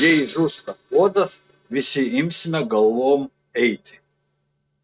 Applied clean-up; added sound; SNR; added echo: neural mask model RNNoise.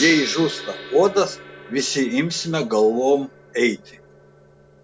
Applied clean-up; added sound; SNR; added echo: none; Gong; 14 dB; none.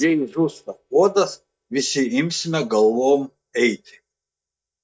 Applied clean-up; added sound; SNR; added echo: neural mask model DeepFilterNet 3.